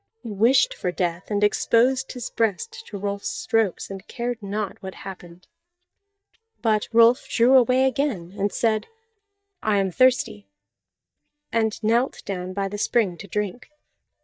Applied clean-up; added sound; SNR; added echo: neural mask model DeepFilterNet 3.